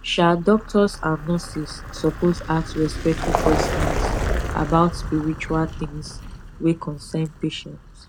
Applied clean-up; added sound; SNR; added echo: none; Vehicle; 5 dB; none.